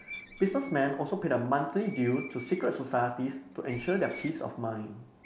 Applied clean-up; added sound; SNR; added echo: none; Screech; 18 dB; none.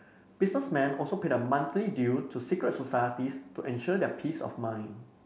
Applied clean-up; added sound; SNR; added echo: none; none; none; none.